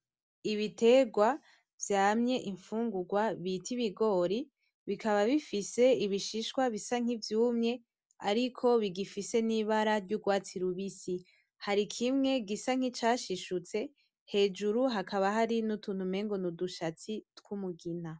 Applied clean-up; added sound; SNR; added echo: none; none; none; none.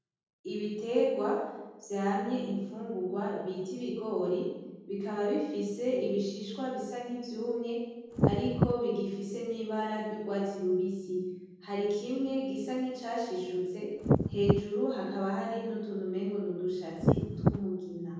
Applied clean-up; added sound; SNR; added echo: none; Wind; -4 dB; reverberation time 1.3 s.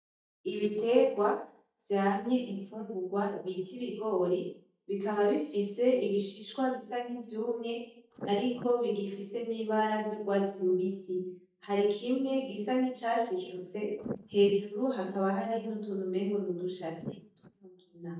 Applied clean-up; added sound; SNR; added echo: neural mask model DeepFilterNet 3.